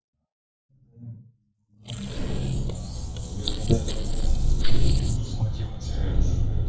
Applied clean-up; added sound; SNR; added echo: neural mask model DeepFilterNet 3.